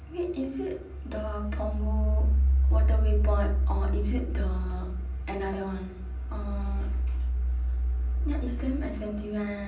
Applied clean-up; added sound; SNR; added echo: none; none; none; reverberation time 0.6 s.